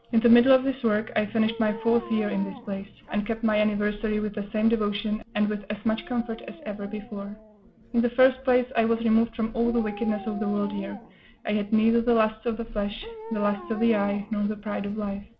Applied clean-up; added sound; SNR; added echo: none; Dog; 19 dB; none.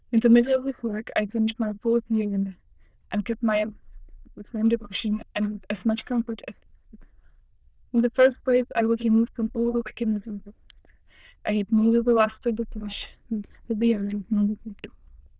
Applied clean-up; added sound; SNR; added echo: neural diffusion model UNIVERSE++.